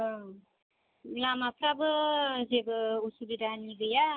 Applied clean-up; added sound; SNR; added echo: none; none; none; none.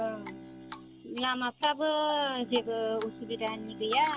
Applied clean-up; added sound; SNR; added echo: none; Bowed string instrument + Drip; 12 dB; none.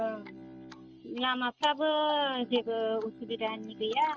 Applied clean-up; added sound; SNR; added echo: neural mask model RNNoise.